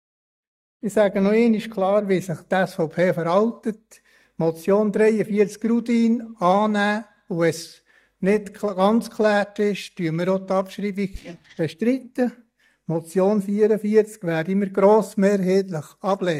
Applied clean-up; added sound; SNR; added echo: neural mask model DeepFilterNet 3.